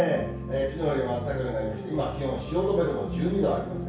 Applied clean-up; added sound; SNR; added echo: none; none; none; reverberation time 0.6 s.